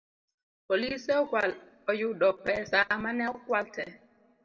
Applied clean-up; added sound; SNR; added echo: none; none; none; reverberation time 0.9 s.